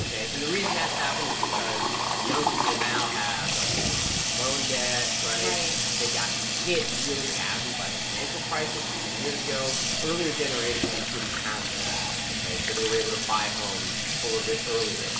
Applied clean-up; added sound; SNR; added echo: none; Sink (filling or washing) / Water tap, faucet; -5 dB; reverberation time 0.8 s.